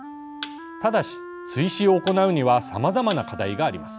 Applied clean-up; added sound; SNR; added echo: none; Wind instrument, woodwind instrument + Thump, thud; 14 dB; none.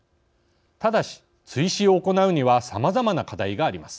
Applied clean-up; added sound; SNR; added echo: none; none; none; none.